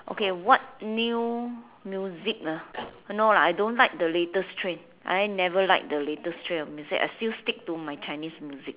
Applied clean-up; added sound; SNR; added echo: none; none; none; none.